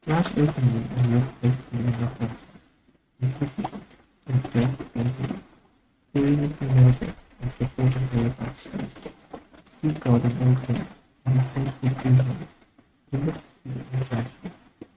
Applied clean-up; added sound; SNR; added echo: neural mask model RNNoise.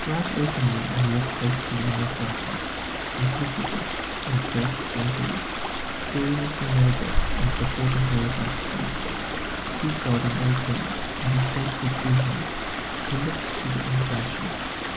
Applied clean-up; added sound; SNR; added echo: none; Stream; 1 dB; none.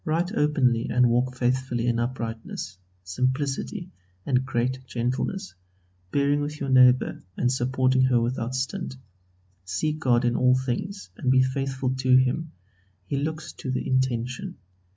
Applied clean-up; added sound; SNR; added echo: none; none; none; none.